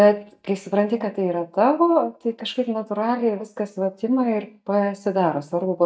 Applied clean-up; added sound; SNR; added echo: neural mask model DeepFilterNet 3.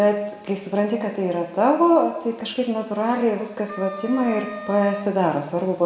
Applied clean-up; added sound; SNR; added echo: none; Wind instrument, woodwind instrument; 12 dB; reverberation time 1.0 s.